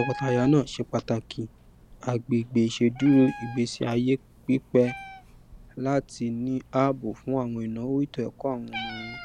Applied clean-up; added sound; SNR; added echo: none; Meow; 16 dB; none.